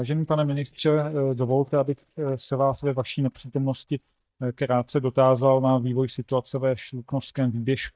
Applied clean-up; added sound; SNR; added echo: neural mask model DeepFilterNet 3.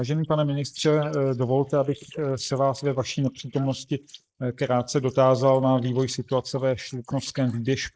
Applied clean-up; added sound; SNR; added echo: neural mask model Resemble Enhance denoiser.